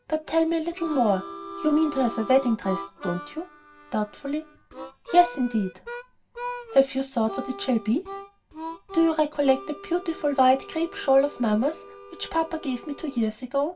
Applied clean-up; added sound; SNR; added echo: none; Harmonica; 14 dB; reverberation time 0.2 s.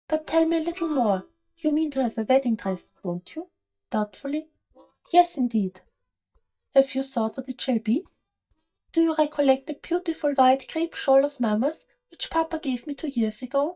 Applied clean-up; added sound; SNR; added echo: neural mask model DeepFilterNet 3.